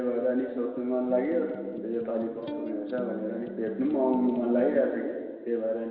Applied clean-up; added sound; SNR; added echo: none; Electric guitar; 12 dB; reverberation time 1.6 s.